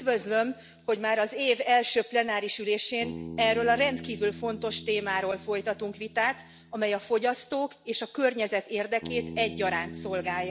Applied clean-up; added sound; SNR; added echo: none; Bass guitar; 15 dB; none.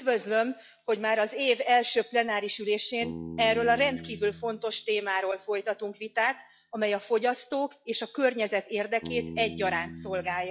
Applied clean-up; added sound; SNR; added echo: classical method log-MMSE.